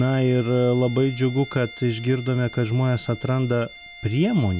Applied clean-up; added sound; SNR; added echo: none; Bowed string instrument; 18 dB; none.